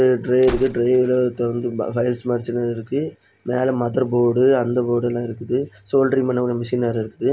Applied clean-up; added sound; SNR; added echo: none; Gunshot, gunfire; 19 dB; none.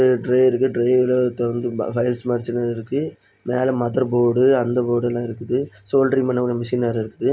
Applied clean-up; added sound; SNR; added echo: none; none; none; none.